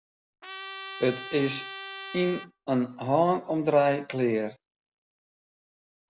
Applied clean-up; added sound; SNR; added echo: none; Trumpet; 11 dB; none.